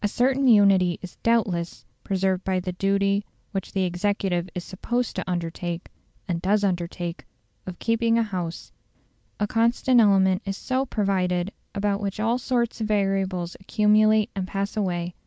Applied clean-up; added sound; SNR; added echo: none; none; none; none.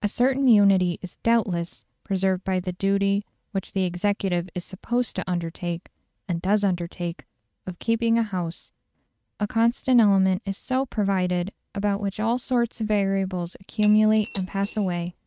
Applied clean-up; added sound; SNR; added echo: neural mask model RNNoise.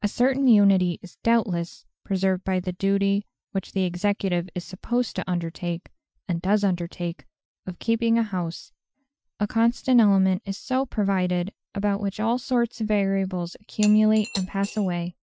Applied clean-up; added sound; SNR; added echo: classical method Wiener filter.